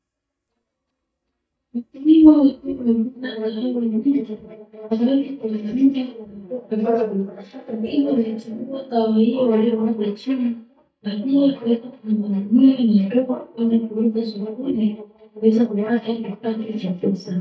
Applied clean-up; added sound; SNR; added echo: neural mask model DeepFilterNet 3.